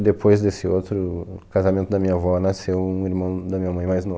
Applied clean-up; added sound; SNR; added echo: none; none; none; none.